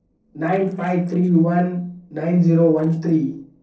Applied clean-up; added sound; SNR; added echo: neural separator model SepFormer DNS4.